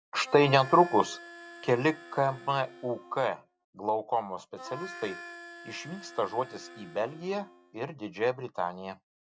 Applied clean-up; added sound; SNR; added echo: none; Harmonica; 16 dB; none.